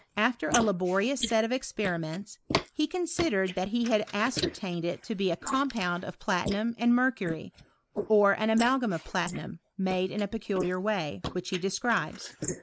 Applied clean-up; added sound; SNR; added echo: neural mask model Resemble Enhance denoiser.